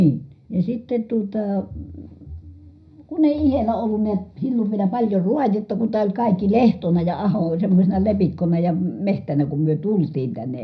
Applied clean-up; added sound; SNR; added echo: none; none; none; reverberation time 0.4 s.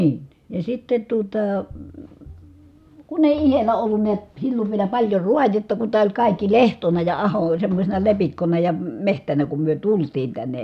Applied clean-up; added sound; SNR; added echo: none; none; none; none.